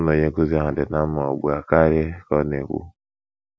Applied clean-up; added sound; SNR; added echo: none; none; none; none.